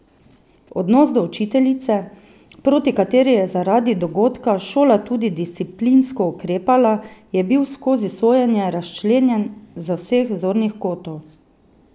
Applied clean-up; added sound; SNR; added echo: none; none; none; none.